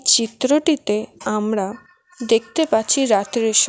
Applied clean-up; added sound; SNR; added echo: none; none; none; none.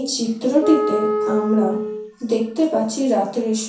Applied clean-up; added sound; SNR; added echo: none; Wind instrument, woodwind instrument; 4 dB; reverberation time 0.6 s.